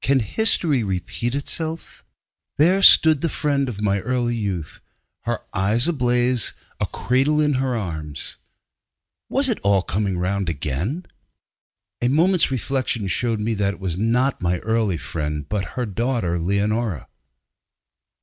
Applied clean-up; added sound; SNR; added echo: none; none; none; none.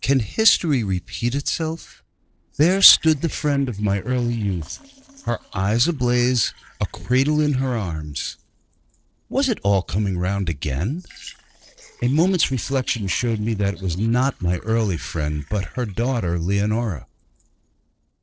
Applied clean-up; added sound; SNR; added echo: neural separator model SepFormer DNS4.